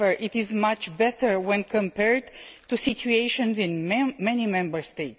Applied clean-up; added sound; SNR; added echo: none; none; none; none.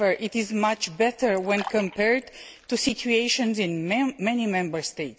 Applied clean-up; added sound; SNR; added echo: none; Fill (with liquid); 17 dB; none.